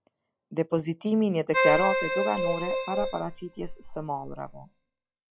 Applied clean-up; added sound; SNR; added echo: classical method log-MMSE.